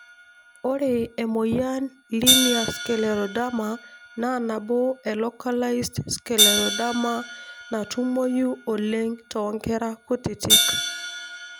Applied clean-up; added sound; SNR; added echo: none; Hi-hat; 2 dB; none.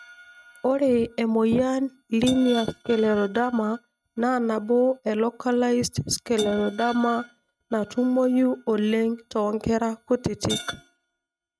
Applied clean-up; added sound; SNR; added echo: neural mask model RNNoise.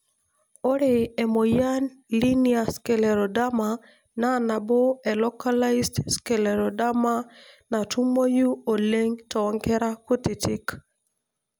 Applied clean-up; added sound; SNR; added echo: none; none; none; none.